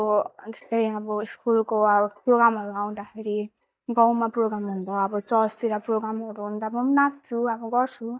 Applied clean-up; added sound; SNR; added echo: neural mask model DeepFilterNet 3.